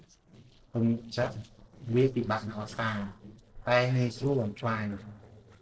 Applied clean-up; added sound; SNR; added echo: neural separator model SepFormer DNS4.